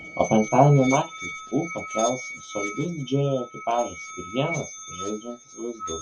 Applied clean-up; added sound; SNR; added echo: none; Musical instrument; 11 dB; none.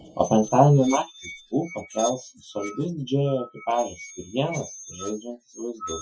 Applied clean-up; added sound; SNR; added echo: classical method Wiener filter.